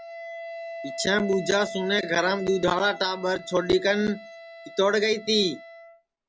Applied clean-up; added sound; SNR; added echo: none; Wind instrument, woodwind instrument; 14 dB; none.